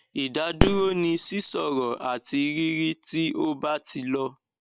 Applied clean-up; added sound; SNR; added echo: none; Fireworks; 3 dB; none.